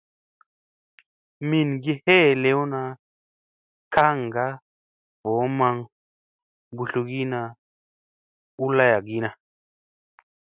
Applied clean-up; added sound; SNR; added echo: none; none; none; none.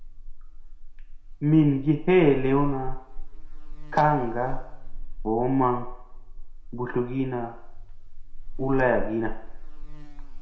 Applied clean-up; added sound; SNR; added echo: none; Buzz; 5 dB; reverberation time 0.6 s.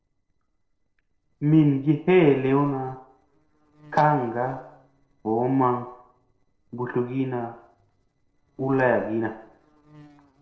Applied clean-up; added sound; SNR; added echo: neural separator model SepFormer DNS4.